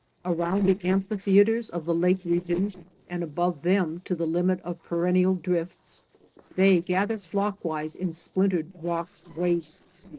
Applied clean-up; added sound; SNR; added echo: neural separator model SepFormer DNS4.